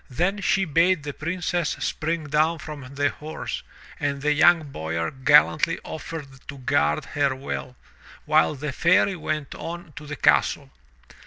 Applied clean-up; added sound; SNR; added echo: none; none; none; none.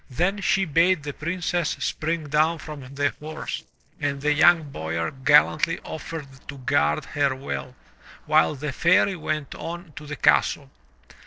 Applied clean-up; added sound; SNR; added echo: neural separator model SepFormer DNS4.